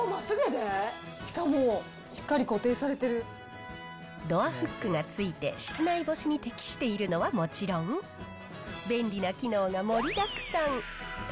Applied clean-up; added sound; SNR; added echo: none; none; none; none.